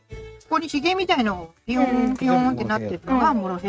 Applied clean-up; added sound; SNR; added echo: neural mask model RNNoise.